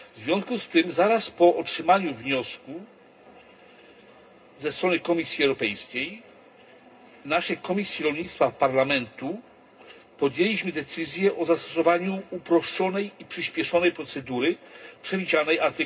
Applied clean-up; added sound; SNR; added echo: none; none; none; reverberation time 0.2 s.